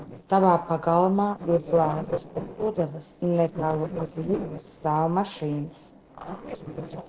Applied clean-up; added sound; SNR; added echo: neural separator model SepFormer DNS4.